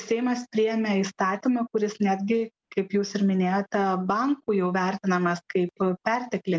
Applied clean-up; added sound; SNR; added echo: none; none; none; none.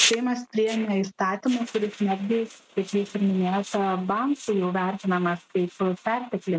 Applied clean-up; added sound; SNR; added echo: neural mask model RNNoise.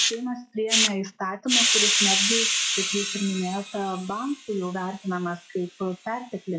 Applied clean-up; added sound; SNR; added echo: classical method log-MMSE.